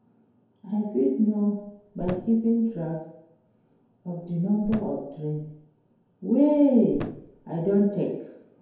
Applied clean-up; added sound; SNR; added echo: none; Thump, thud; 16 dB; reverberation time 0.9 s.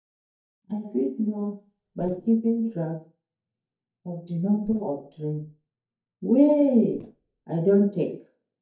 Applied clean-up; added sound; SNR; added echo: neural mask model DeepFilterNet 3.